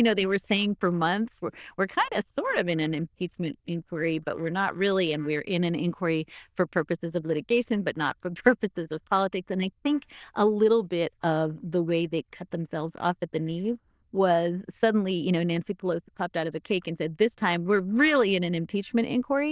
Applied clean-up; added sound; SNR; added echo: neural diffusion model UNIVERSE++.